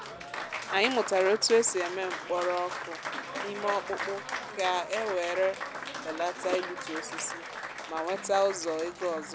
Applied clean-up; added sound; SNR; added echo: none; Applause; 7 dB; none.